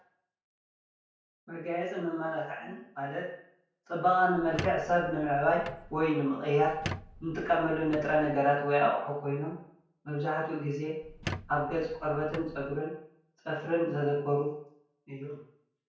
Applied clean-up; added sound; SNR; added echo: none; Squeak; 11 dB; reverberation time 0.5 s.